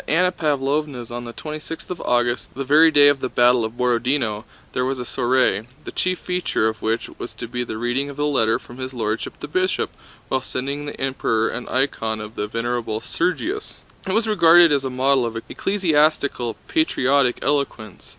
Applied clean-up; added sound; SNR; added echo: none; none; none; none.